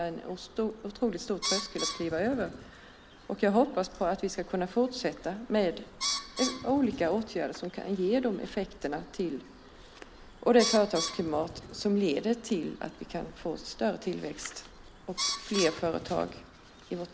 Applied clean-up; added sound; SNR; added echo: none; Bird; 10 dB; none.